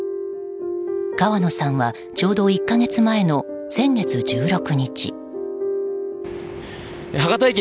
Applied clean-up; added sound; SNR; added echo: none; none; none; none.